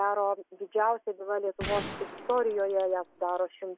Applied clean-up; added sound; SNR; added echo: none; Gunshot, gunfire; 10 dB; none.